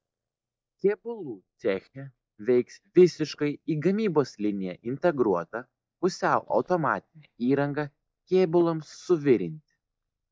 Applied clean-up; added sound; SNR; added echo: neural mask model DeepFilterNet 3.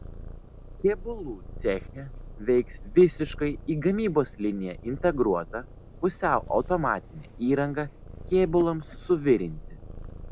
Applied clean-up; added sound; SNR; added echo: none; Purr; 14 dB; none.